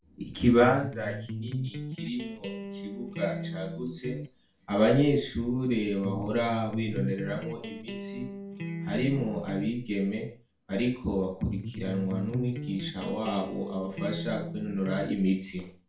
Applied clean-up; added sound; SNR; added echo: none; Electric guitar; 7 dB; reverberation time 0.4 s.